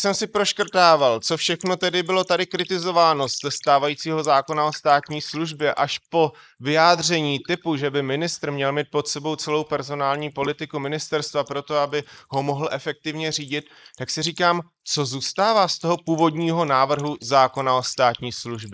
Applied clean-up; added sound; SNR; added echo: neural mask model Resemble Enhance denoiser.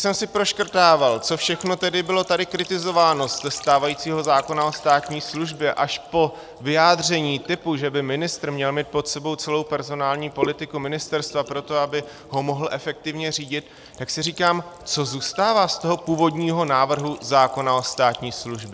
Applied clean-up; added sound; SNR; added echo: none; Trickle, dribble / Sink (filling or washing) + Telephone; 19 dB; none.